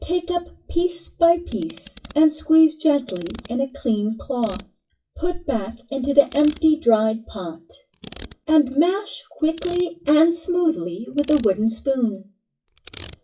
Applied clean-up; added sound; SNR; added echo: classical method WPE with log-MMSE.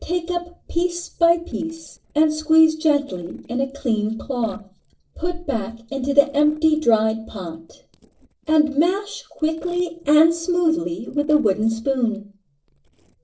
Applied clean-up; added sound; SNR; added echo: neural separator model SepFormer DNS4.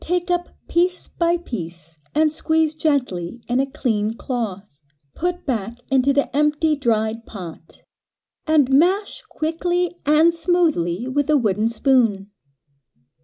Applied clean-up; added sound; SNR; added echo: none; none; none; none.